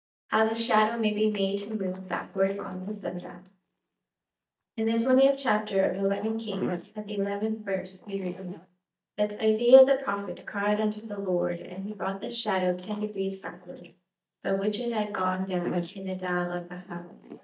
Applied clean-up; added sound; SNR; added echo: neural mask model DeepFilterNet 3.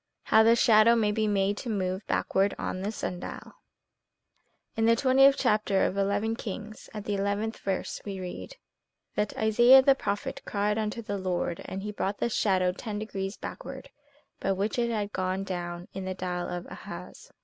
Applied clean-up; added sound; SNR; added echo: none; none; none; none.